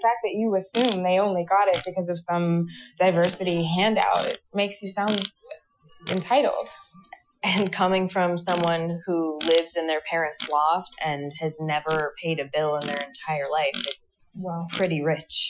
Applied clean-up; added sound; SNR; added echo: classical method Wiener filter.